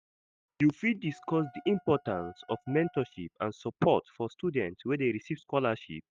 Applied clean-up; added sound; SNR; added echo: neural mask model RNNoise.